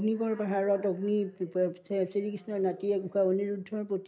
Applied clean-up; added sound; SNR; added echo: none; none; none; none.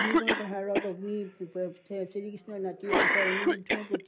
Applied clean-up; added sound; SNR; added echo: none; Cough; -4 dB; none.